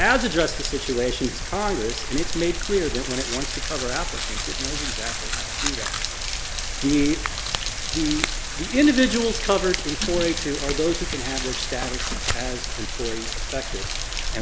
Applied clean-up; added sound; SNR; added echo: none; Tearing + Rain; 2 dB; none.